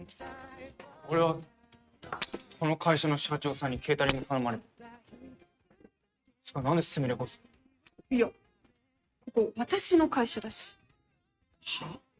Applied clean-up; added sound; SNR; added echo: neural mask model RNNoise.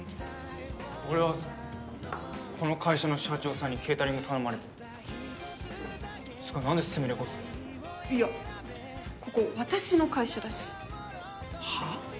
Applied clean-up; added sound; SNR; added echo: none; none; none; none.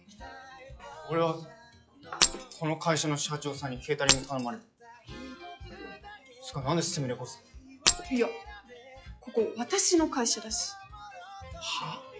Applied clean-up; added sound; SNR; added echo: classical method log-MMSE.